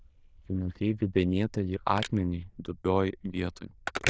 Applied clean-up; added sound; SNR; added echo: neural diffusion model UNIVERSE++.